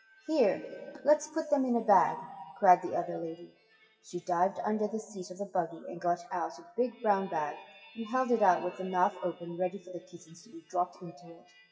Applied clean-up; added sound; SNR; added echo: classical method WPE with log-MMSE.